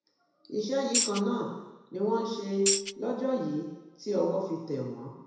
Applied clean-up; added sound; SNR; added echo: none; Tambourine; 0 dB; reverberation time 1.0 s.